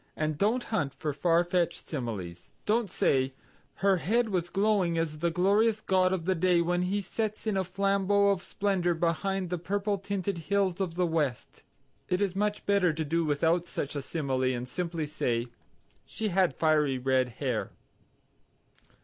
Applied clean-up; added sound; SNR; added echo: none; none; none; none.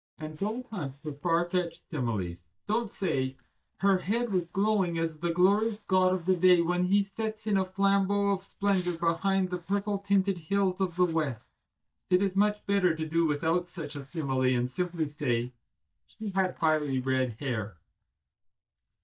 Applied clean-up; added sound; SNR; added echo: neural mask model DeepFilterNet 3.